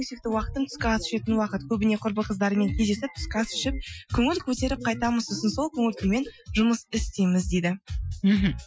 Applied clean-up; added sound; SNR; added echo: classical method Wiener filter.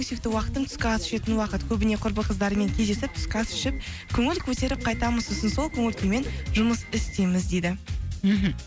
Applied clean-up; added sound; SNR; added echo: none; Subway, metro, underground / Alarm; 17 dB; none.